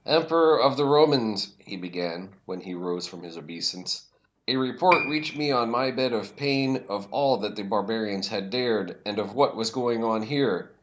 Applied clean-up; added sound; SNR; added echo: none; Piano; 17 dB; none.